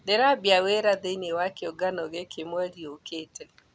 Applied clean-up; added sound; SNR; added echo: none; none; none; none.